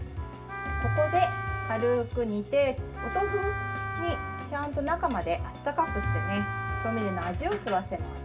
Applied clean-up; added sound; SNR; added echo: none; Wind instrument, woodwind instrument; 7 dB; reverberation time 0.4 s.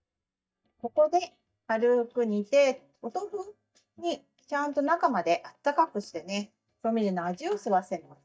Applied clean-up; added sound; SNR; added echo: neural mask model DeepFilterNet 3.